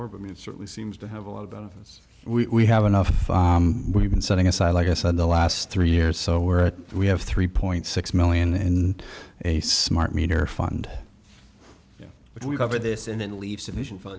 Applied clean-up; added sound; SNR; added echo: none; none; none; none.